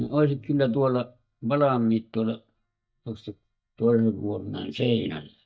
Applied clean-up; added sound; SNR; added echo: neural mask model DeepFilterNet 3.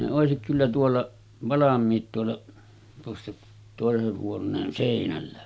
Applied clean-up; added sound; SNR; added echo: none; none; none; none.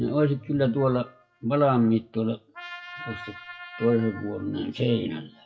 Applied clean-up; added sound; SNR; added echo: classical method WPE with log-MMSE.